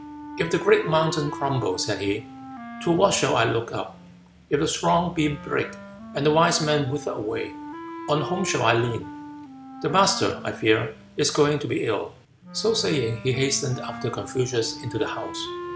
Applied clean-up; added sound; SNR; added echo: none; Wind instrument, woodwind instrument; 13 dB; none.